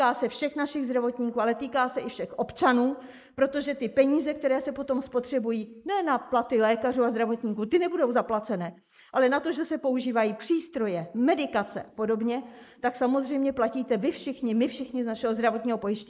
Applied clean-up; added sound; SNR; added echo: neural mask model Resemble Enhance denoiser.